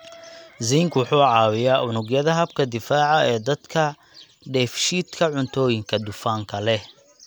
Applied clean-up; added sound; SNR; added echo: none; none; none; none.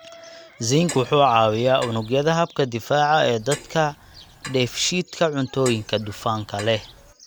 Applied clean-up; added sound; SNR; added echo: none; Clock; 18 dB; none.